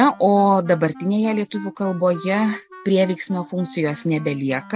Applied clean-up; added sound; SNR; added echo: none; Wind instrument, woodwind instrument; 20 dB; none.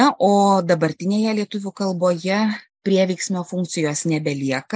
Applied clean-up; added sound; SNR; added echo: none; none; none; none.